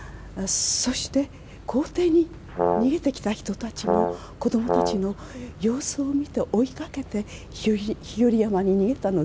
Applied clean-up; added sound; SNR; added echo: none; Brass instrument; 0 dB; none.